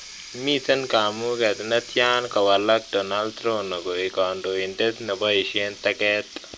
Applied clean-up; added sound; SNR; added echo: none; Water tap, faucet; 12 dB; none.